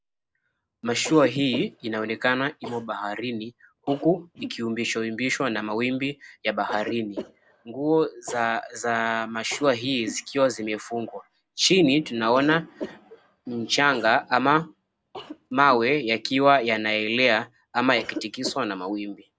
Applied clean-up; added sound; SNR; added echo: none; Cough; 17 dB; none.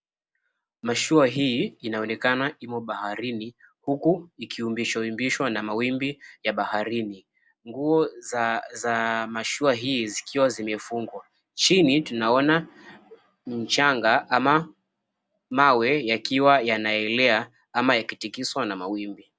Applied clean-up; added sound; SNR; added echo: none; none; none; none.